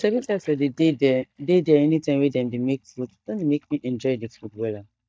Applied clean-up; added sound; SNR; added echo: neural mask model DeepFilterNet 3.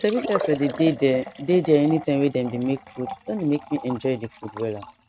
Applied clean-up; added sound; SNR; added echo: neural mask model RNNoise.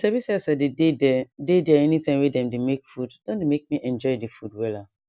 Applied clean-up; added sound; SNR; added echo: none; none; none; none.